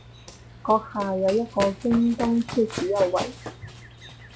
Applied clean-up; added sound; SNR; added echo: none; Run; 11 dB; none.